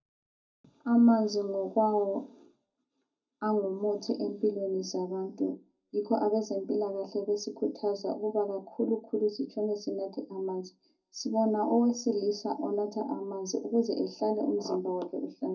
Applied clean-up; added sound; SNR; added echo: none; none; none; reverberation time 0.3 s.